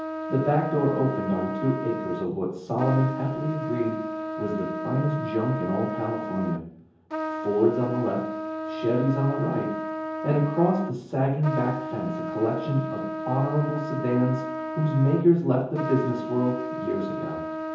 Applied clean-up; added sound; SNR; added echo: none; Trumpet; 6 dB; reverberation time 0.7 s.